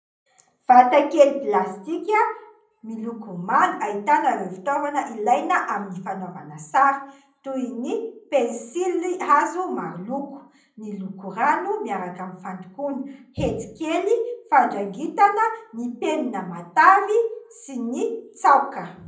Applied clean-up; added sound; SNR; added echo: none; none; none; reverberation time 0.6 s.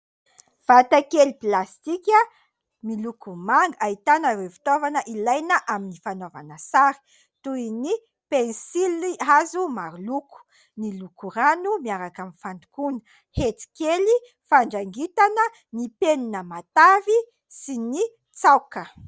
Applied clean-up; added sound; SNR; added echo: none; none; none; none.